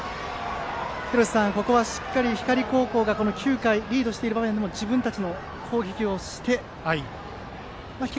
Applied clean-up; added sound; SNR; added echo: none; none; none; none.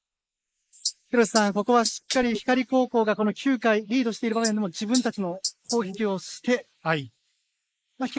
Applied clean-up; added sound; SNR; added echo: neural mask model Resemble Enhance denoiser.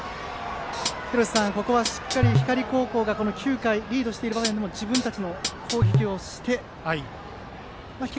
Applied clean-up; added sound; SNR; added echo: none; Hi-hat; 0 dB; none.